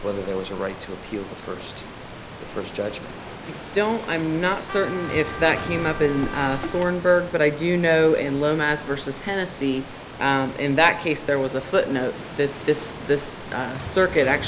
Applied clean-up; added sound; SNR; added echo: none; Waves, surf + Trumpet; 12 dB; none.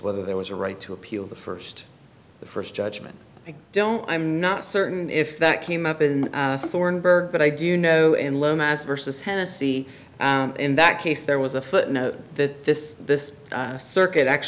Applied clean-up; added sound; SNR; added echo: none; none; none; none.